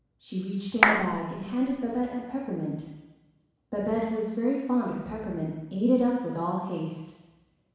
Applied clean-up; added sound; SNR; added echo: none; Clapping; -2 dB; reverberation time 1.1 s.